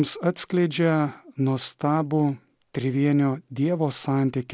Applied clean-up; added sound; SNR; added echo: none; none; none; none.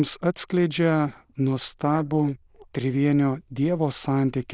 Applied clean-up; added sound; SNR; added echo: neural diffusion model UNIVERSE++.